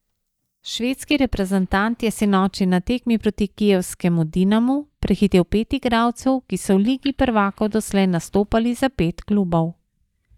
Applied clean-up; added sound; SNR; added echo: neural mask model DeepFilterNet 3.